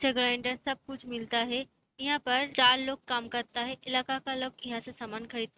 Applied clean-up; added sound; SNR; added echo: neural mask model RNNoise.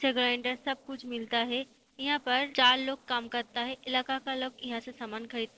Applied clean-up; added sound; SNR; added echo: neural separator model SepFormer DNS4.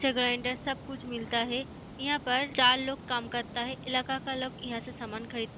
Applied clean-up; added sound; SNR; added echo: none; Water; 14 dB; none.